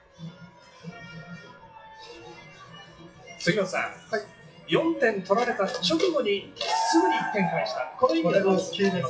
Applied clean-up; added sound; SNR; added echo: classical method WPE with log-MMSE.